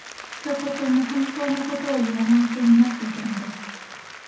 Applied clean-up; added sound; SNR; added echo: none; Applause; 13 dB; reverberation time 0.6 s.